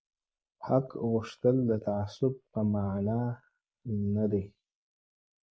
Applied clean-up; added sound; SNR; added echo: neural mask model Resemble Enhance denoiser.